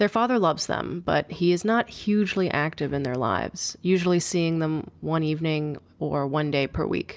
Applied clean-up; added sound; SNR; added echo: none; none; none; none.